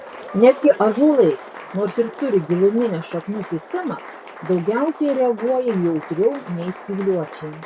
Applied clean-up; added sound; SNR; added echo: none; Applause; 17 dB; none.